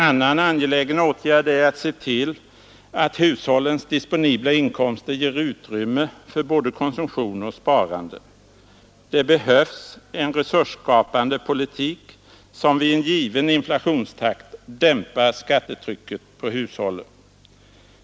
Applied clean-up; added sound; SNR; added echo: none; none; none; none.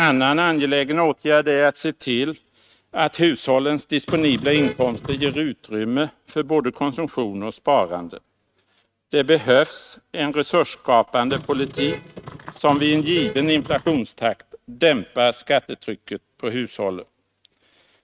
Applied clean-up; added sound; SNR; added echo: neural mask model RNNoise.